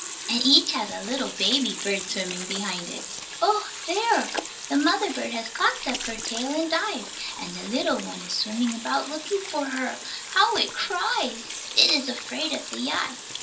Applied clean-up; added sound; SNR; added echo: none; Sink (filling or washing) / Water tap, faucet; 9 dB; reverberation time 0.3 s.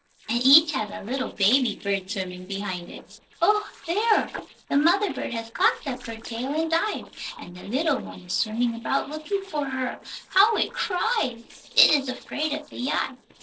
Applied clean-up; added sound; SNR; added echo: neural separator model SepFormer DNS4.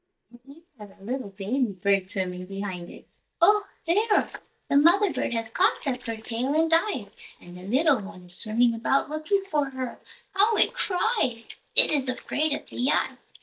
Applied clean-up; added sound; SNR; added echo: neural mask model DeepFilterNet 3.